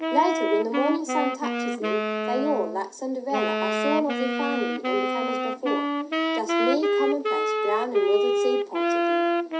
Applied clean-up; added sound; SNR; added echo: none; Wind instrument, woodwind instrument; -3 dB; reverberation time 0.3 s.